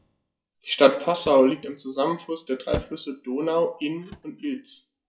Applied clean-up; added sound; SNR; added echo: classical method WPE with log-MMSE.